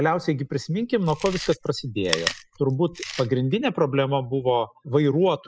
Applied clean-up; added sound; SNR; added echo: classical method spectral subtraction.